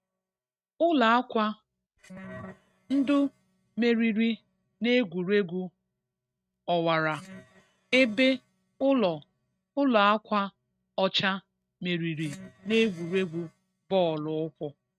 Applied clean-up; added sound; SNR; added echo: neural mask model RNNoise.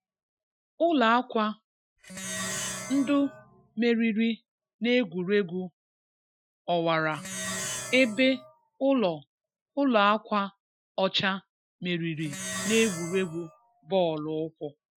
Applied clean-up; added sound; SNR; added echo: classical method Wiener filter.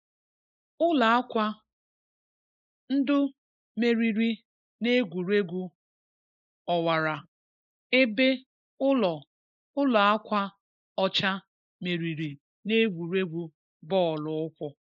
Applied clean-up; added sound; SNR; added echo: neural mask model Resemble Enhance denoiser.